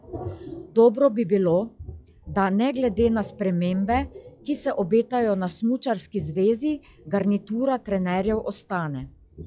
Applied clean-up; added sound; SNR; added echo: classical method log-MMSE.